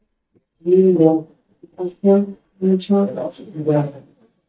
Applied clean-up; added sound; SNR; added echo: neural mask model DeepFilterNet 3.